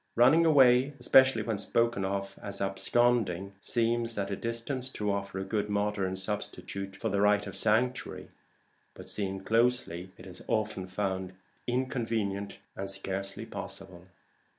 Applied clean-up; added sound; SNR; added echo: none; none; none; none.